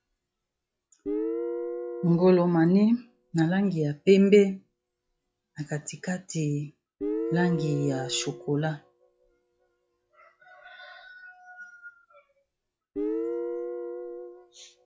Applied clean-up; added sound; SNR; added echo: classical method log-MMSE.